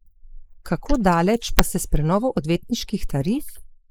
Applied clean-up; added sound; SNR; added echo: neural mask model Resemble Enhance denoiser.